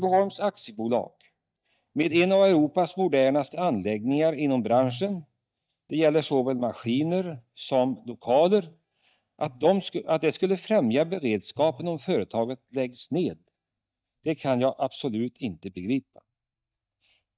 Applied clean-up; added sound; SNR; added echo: neural mask model DeepFilterNet 3.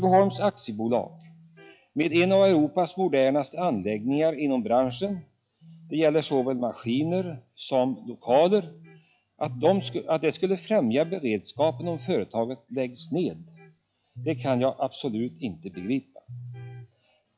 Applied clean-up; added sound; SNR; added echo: classical method log-MMSE.